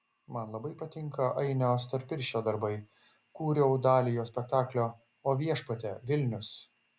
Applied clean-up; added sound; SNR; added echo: none; none; none; none.